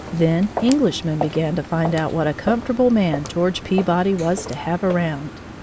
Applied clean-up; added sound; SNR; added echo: none; Walk, footsteps; 11 dB; none.